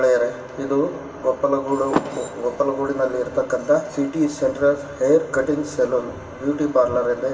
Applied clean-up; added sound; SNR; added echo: none; Car; 13 dB; reverberation time 2.7 s.